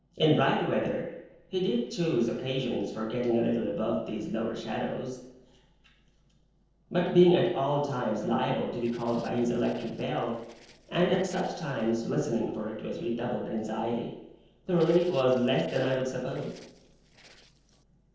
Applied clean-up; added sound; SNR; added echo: neural separator model SepFormer DNS4.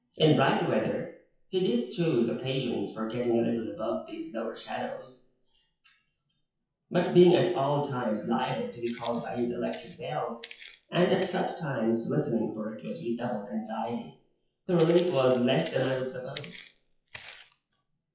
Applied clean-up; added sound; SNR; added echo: classical method WPE with log-MMSE.